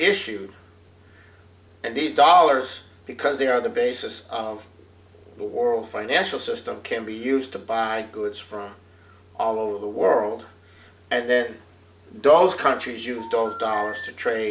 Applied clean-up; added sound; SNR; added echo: none; Telephone; 11 dB; none.